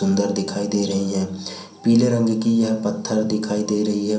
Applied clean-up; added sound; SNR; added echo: none; none; none; reverberation time 0.6 s.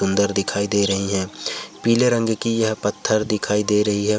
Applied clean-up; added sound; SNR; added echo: none; none; none; none.